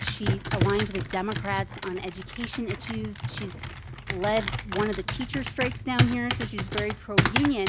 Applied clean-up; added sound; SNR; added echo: none; Computer keyboard; 0 dB; none.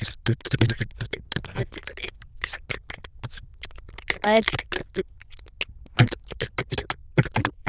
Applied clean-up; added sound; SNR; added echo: neural diffusion model UNIVERSE++.